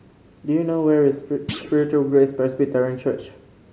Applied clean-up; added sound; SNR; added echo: none; Thump, thud; 16 dB; none.